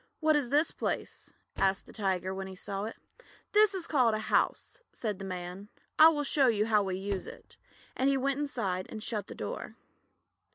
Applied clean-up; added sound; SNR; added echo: none; Slam; 18 dB; none.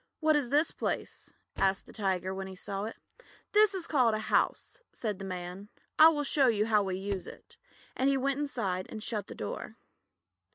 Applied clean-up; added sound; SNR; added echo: neural mask model RNNoise.